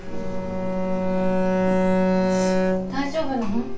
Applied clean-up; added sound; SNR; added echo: none; Bowed string instrument; -3 dB; reverberation time 0.2 s.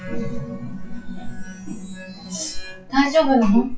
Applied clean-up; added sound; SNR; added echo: classical method WPE with log-MMSE.